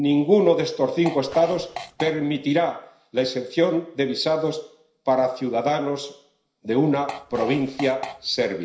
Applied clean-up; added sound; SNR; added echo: none; Fart; 12 dB; reverberation time 0.5 s.